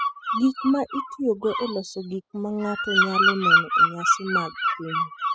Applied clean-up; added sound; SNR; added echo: classical method spectral subtraction.